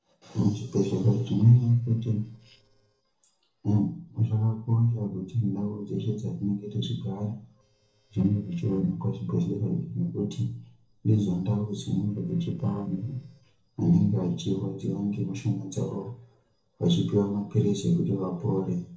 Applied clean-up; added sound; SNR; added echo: neural separator model SepFormer DNS4.